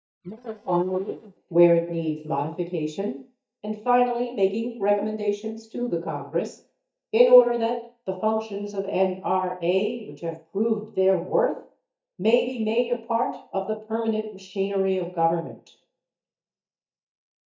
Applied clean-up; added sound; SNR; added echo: neural mask model DeepFilterNet 3.